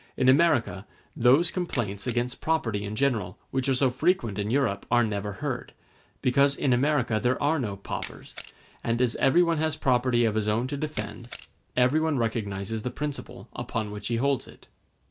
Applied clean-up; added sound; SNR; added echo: none; Camera; 11 dB; none.